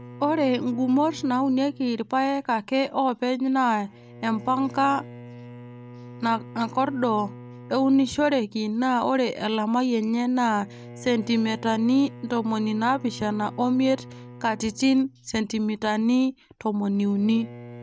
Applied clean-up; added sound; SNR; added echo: none; Bowed string instrument; 19 dB; none.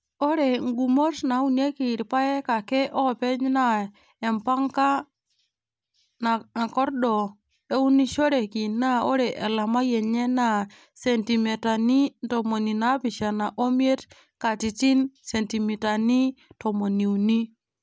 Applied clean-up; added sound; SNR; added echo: none; none; none; none.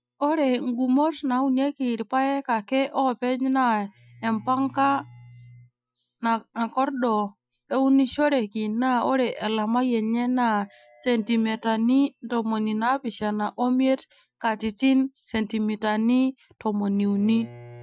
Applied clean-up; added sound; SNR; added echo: classical method Wiener filter.